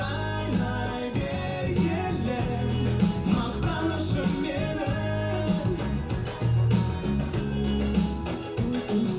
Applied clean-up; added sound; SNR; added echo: none; none; none; reverberation time 0.7 s.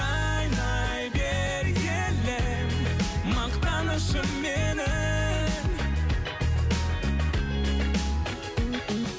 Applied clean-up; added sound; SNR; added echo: none; none; none; none.